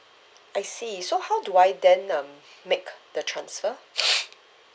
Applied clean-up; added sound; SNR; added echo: none; none; none; none.